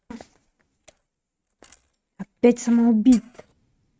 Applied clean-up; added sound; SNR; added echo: neural mask model RNNoise.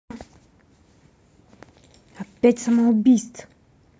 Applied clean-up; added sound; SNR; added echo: none; none; none; none.